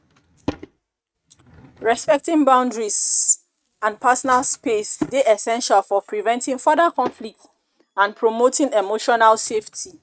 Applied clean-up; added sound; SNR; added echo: neural mask model RNNoise.